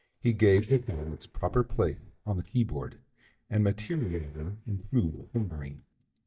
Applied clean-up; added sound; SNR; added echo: neural mask model DeepFilterNet 3.